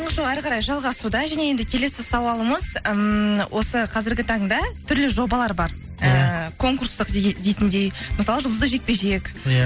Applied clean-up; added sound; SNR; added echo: none; none; none; none.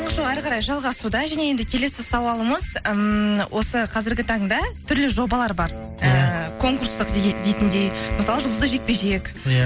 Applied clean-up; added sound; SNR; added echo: none; Wind instrument, woodwind instrument; 14 dB; none.